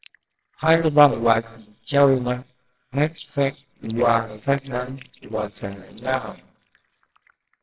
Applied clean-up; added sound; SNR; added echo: neural separator model SepFormer WHAMR!.